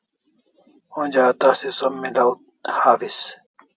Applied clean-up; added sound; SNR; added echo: none; none; none; none.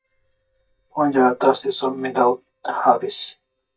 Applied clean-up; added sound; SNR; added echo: neural mask model DeepFilterNet 3.